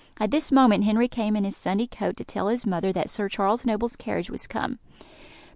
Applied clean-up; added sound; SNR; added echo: none; none; none; none.